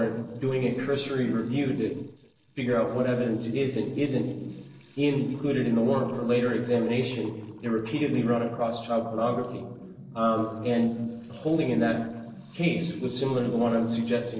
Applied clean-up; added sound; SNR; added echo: neural separator model SepFormer DNS4.